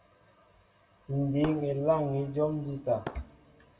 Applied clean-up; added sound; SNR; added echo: none; Shatter; 17 dB; reverberation time 0.9 s.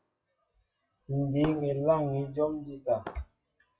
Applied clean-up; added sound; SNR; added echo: classical method WPE with log-MMSE.